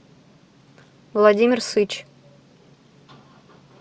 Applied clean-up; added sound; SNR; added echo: none; none; none; none.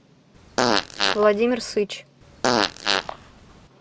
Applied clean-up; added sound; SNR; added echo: none; Fart; -2 dB; none.